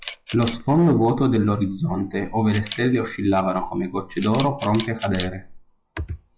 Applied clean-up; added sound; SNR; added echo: classical method log-MMSE.